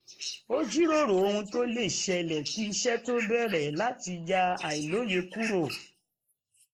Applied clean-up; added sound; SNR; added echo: neural mask model Resemble Enhance denoiser.